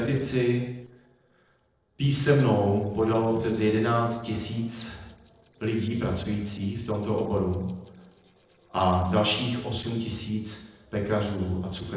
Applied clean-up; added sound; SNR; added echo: neural separator model SepFormer DNS4.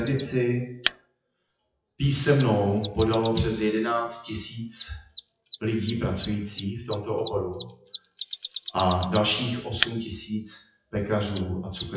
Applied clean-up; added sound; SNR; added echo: classical method WPE with log-MMSE.